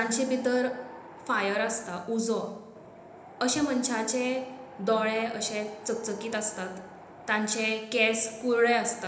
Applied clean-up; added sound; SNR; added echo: none; Wind; 19 dB; reverberation time 1.0 s.